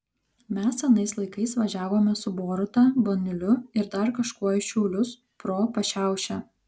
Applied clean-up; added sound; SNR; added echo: none; none; none; none.